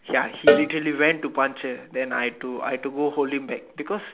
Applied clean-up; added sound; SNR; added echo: none; Cowbell; 1 dB; none.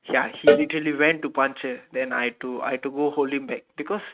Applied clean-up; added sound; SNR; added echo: neural mask model RNNoise.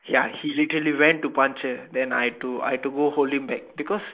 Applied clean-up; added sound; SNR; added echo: neural mask model Resemble Enhance denoiser.